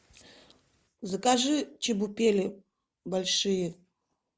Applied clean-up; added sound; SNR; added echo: none; none; none; none.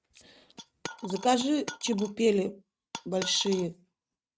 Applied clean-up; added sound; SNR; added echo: neural mask model RNNoise.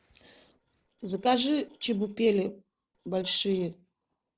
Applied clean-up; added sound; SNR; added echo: neural separator model SepFormer DNS4.